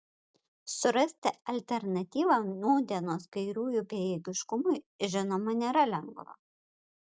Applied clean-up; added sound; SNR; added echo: none; none; none; none.